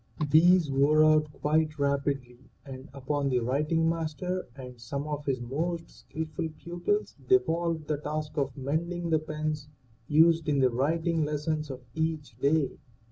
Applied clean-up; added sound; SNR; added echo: none; none; none; none.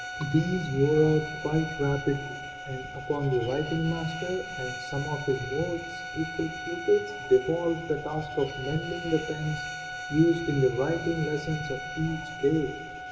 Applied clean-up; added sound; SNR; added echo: none; Bowed string instrument; 9 dB; reverberation time 1.2 s.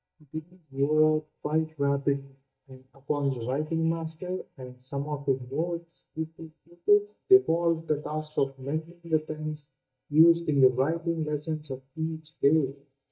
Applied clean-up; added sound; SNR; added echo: neural mask model DeepFilterNet 3.